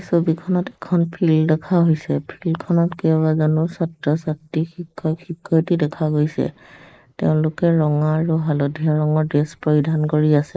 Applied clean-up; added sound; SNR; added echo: neural mask model Resemble Enhance denoiser.